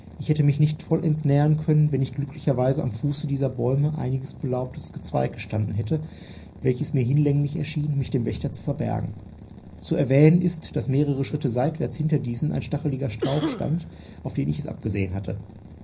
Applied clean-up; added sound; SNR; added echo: none; Cough; 8 dB; reverberation time 0.5 s.